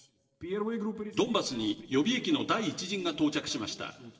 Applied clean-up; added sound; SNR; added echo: neural separator model SepFormer DNS4.